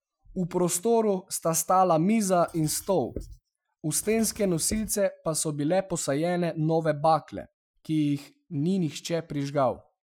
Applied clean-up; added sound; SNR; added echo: classical method Wiener filter.